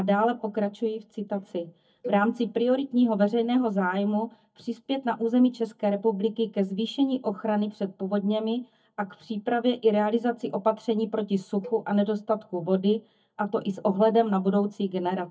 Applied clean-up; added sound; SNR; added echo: neural mask model DeepFilterNet 3.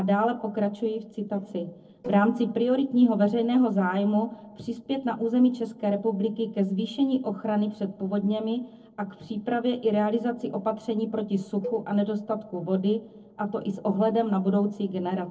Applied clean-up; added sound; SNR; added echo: neural separator model SepFormer DNS4.